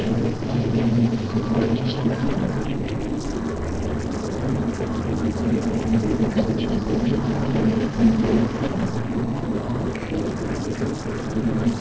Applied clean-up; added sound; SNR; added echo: neural separator model SepFormer DNS4.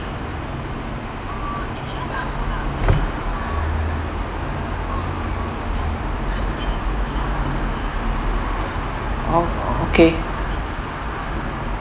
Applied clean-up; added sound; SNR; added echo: none; none; none; none.